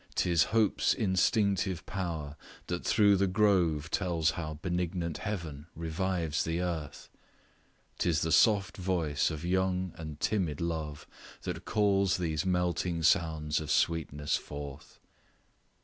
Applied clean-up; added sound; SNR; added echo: none; none; none; none.